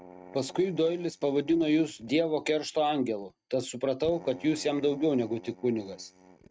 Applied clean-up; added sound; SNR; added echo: neural mask model RNNoise.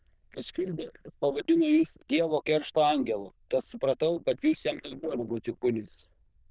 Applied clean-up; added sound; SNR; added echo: neural diffusion model UNIVERSE++.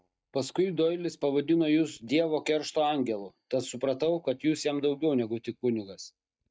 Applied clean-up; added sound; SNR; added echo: neural mask model DeepFilterNet 3.